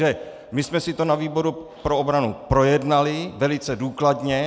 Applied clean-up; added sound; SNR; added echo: none; none; none; none.